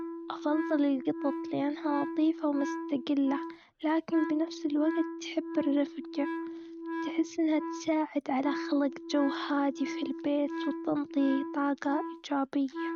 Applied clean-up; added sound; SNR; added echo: neural mask model RNNoise.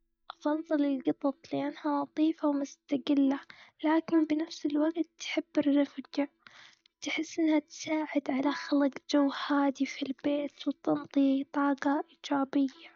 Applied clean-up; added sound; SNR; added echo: neural mask model DeepFilterNet 3.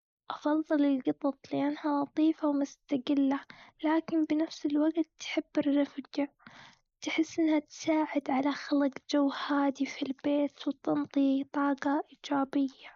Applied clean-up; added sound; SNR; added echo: neural mask model Resemble Enhance denoiser.